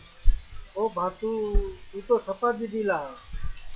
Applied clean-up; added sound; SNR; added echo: classical method log-MMSE.